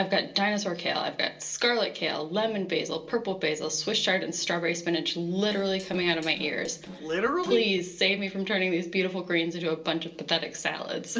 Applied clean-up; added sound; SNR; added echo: neural separator model SepFormer DNS4.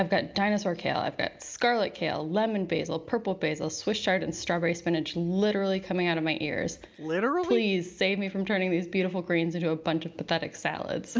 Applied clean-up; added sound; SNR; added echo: none; none; none; none.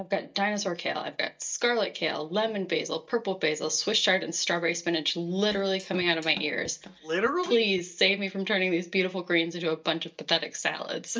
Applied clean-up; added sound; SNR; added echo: neural mask model DeepFilterNet 3.